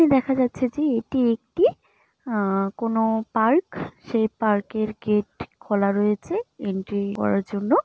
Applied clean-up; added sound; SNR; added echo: none; none; none; none.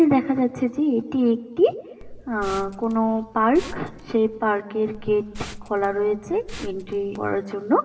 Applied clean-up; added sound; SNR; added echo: none; Liquid; 16 dB; reverberation time 1.7 s.